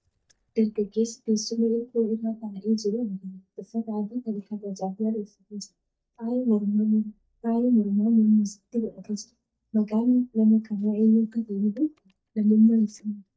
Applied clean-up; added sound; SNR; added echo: neural mask model DeepFilterNet 3.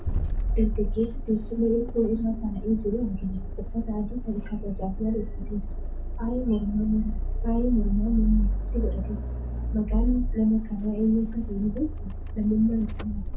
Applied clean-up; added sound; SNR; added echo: none; Accelerating, revving, vroom; 1 dB; reverberation time 0.3 s.